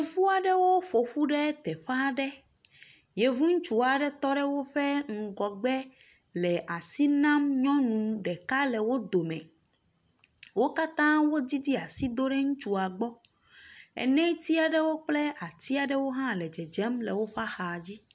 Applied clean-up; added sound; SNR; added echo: none; none; none; none.